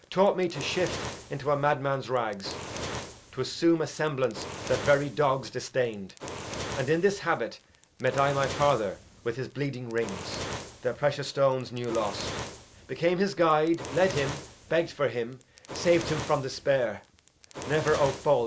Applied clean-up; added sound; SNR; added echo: none; Fire; 12 dB; none.